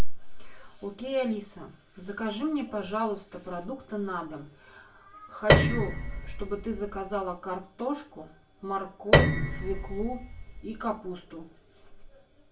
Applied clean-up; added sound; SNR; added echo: none; Piano; -4 dB; reverberation time 0.2 s.